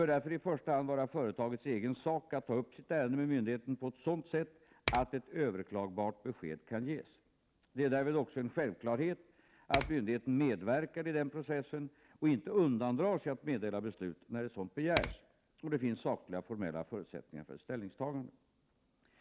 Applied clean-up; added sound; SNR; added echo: none; Finger snapping; -2 dB; none.